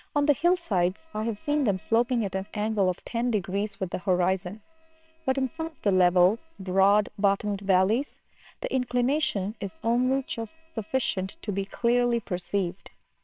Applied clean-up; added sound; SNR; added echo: neural separator model SepFormer WHAMR!.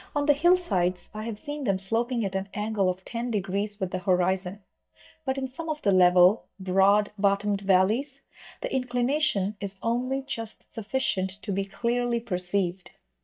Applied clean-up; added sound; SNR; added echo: neural mask model DeepFilterNet 3.